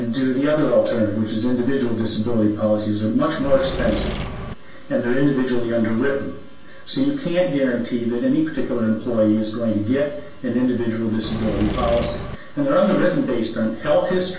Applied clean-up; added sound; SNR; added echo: none; Engine / Mechanisms; 6 dB; reverberation time 0.3 s.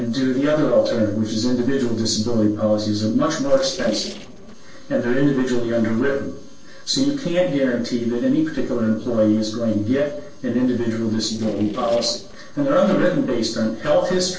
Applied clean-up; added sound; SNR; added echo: neural separator model SepFormer DNS4.